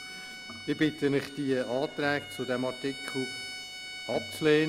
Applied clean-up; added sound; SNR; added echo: none; Bowed string instrument; 11 dB; none.